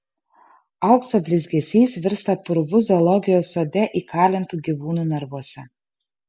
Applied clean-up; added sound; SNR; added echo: none; none; none; none.